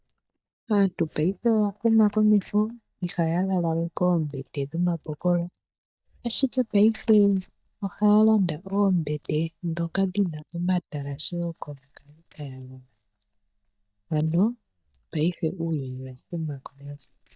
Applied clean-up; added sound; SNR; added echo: neural mask model DeepFilterNet 3.